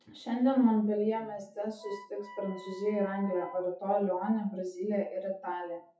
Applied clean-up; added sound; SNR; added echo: classical method WPE with log-MMSE.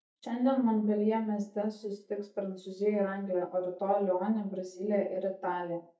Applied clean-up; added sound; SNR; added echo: neural mask model DeepFilterNet 3.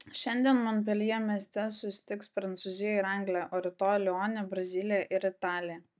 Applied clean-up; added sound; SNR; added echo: none; none; none; none.